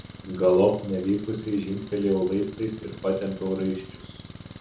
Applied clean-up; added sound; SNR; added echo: none; Engine; 15 dB; reverberation time 0.5 s.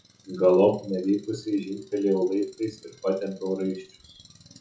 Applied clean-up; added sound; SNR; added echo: classical method WPE with log-MMSE.